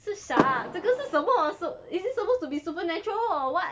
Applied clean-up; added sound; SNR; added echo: none; Car; 8 dB; none.